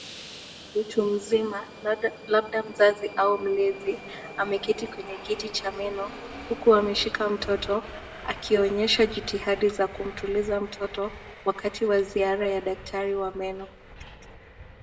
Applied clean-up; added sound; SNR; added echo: none; Subway, metro, underground; 15 dB; reverberation time 0.9 s.